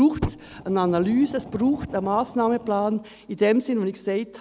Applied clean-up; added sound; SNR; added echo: none; Fire; 13 dB; none.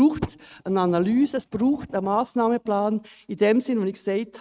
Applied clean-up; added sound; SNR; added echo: neural mask model RNNoise.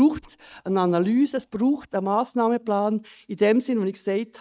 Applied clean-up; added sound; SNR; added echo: neural mask model DeepFilterNet 3.